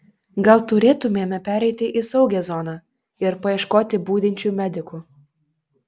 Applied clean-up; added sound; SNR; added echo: none; none; none; none.